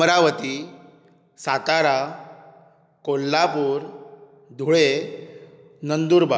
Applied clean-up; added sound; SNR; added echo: none; none; none; none.